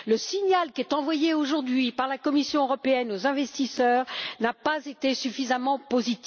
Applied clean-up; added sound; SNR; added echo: none; none; none; none.